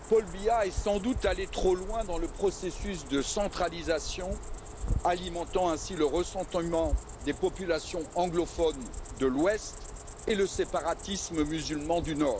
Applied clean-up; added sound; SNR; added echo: none; Cricket; 8 dB; none.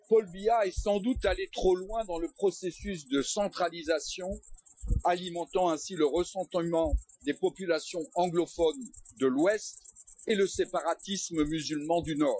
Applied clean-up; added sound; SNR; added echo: classical method Wiener filter.